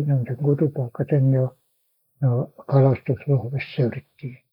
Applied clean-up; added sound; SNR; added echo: neural mask model Resemble Enhance denoiser.